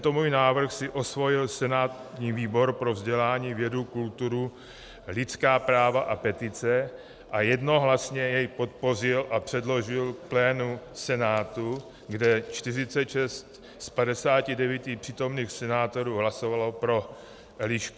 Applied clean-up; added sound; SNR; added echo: none; none; none; none.